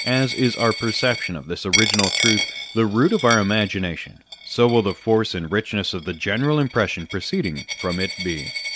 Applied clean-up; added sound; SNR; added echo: none; Coin (dropping); 7 dB; none.